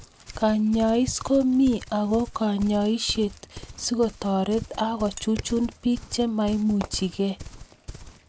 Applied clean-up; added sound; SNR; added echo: none; Fireworks + Livestock, farm animals, working animals; 16 dB; none.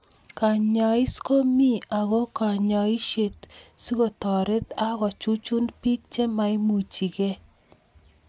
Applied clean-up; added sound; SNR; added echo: none; none; none; none.